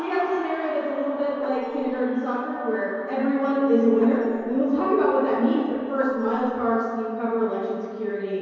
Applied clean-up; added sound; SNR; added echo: none; Dog; 14 dB; reverberation time 2.2 s.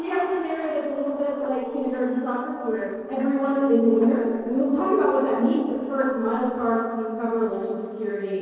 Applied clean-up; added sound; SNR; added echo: neural separator model SepFormer DNS4.